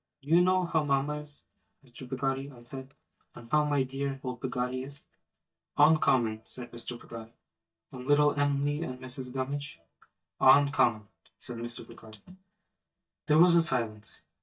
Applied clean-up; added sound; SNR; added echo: neural mask model DeepFilterNet 3.